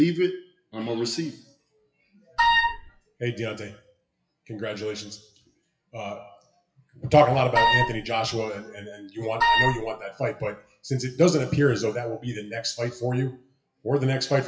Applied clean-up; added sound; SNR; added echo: classical method WPE with log-MMSE.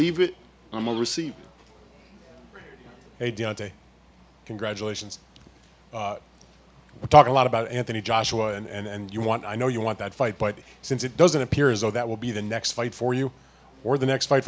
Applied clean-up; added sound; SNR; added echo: none; none; none; none.